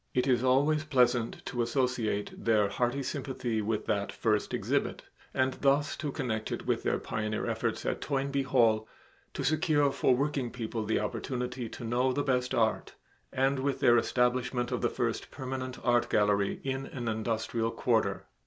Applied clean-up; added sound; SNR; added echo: none; none; none; none.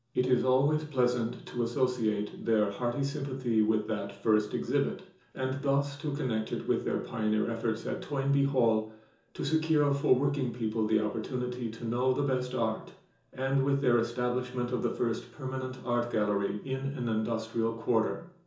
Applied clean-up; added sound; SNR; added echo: none; none; none; reverberation time 0.7 s.